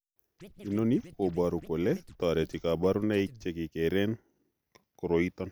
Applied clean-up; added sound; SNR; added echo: none; Scratching (performance technique); 19 dB; none.